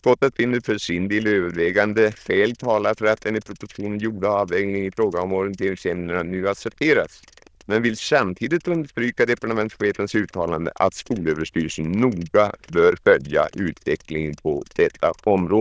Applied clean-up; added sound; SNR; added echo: neural diffusion model UNIVERSE++.